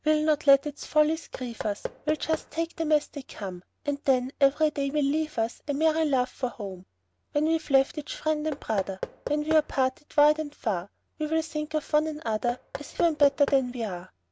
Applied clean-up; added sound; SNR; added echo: none; Knock / Wood; 14 dB; none.